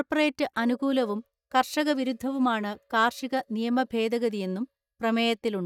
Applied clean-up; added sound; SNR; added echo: neural mask model DeepFilterNet 3.